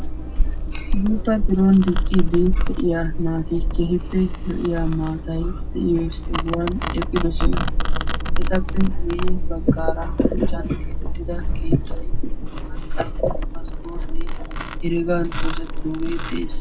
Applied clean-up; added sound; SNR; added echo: none; Domestic sounds, home sounds; -3 dB; reverberation time 0.3 s.